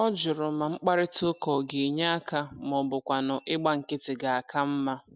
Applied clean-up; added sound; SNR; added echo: none; none; none; none.